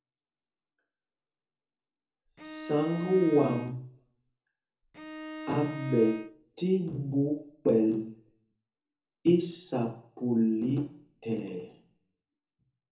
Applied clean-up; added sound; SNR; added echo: none; Bowed string instrument; 10 dB; reverberation time 0.6 s.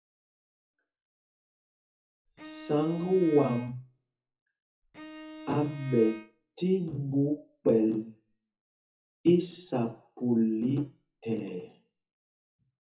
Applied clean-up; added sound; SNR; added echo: classical method WPE with log-MMSE.